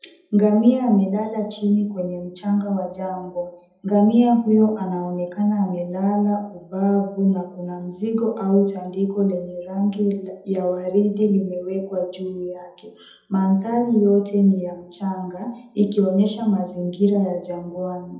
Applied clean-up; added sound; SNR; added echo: none; none; none; reverberation time 0.7 s.